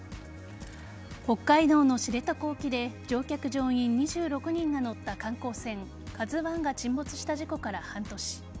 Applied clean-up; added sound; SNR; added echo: none; none; none; none.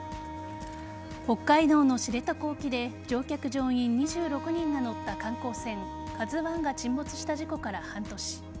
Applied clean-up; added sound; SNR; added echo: none; Wind instrument, woodwind instrument; 13 dB; none.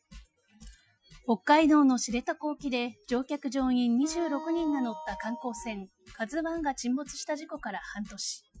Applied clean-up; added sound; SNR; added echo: classical method Wiener filter.